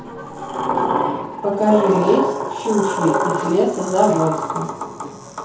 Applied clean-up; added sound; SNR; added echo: none; Sliding door; 3 dB; reverberation time 0.6 s.